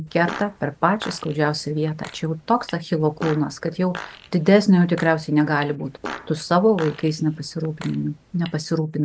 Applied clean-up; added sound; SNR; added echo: none; Fart; 17 dB; none.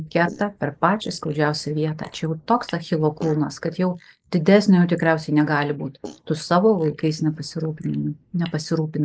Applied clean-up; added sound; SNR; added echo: neural mask model Resemble Enhance denoiser.